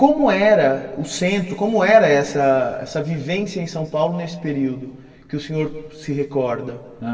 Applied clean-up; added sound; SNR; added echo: none; none; none; reverberation time 2.6 s.